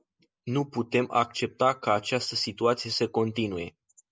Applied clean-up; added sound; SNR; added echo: none; none; none; none.